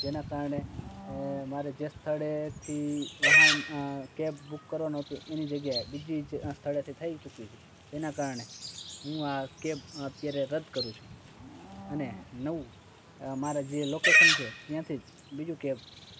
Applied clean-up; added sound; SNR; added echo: none; Livestock, farm animals, working animals; -3 dB; none.